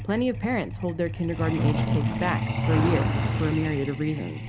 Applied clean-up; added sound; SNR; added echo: none; Truck; -1 dB; none.